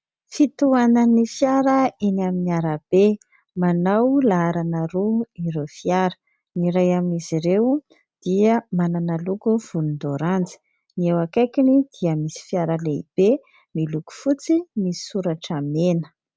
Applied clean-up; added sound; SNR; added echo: none; none; none; none.